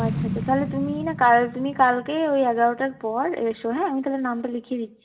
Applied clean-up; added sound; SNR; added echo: none; Boom; 11 dB; reverberation time 0.4 s.